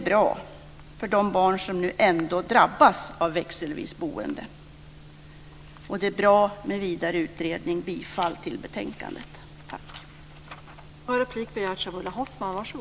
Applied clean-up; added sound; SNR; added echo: none; none; none; none.